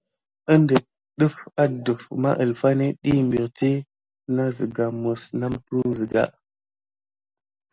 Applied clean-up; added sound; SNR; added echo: none; none; none; none.